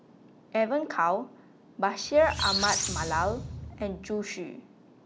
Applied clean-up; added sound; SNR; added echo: none; Squeak; 4 dB; none.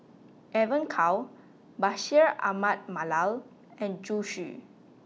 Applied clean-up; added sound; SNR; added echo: none; none; none; none.